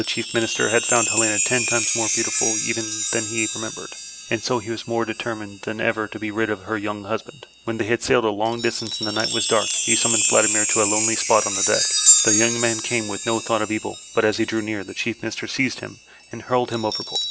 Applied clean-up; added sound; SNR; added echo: none; Chime; 0 dB; none.